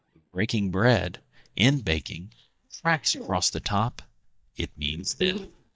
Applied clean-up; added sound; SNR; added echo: neural mask model DeepFilterNet 3.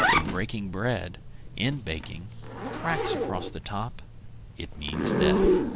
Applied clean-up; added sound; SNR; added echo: none; Zipper (clothing); -4 dB; none.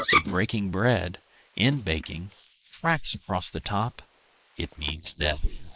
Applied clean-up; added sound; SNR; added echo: neural mask model Resemble Enhance denoiser.